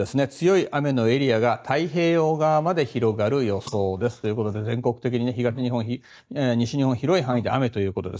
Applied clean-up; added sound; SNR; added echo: neural mask model DeepFilterNet 3.